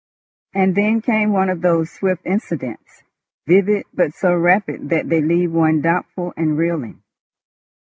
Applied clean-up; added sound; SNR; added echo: none; none; none; none.